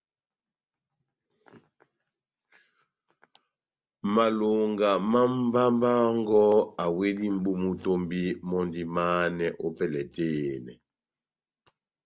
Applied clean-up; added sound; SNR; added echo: none; none; none; none.